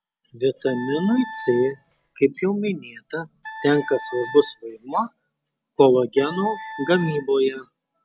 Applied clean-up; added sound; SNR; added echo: none; Wind instrument, woodwind instrument; 14 dB; none.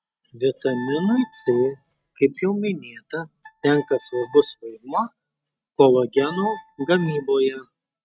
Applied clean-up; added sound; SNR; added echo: neural mask model RNNoise.